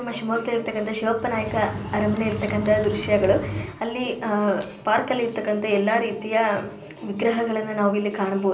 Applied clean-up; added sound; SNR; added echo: none; Bird; 8 dB; reverberation time 0.5 s.